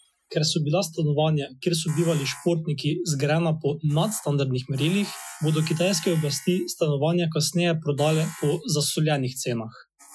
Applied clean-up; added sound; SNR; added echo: classical method Wiener filter.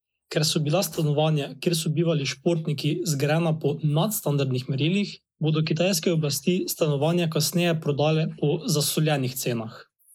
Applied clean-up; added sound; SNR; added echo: neural mask model Resemble Enhance denoiser.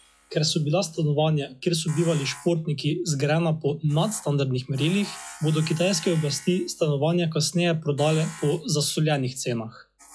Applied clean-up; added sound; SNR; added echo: classical method log-MMSE.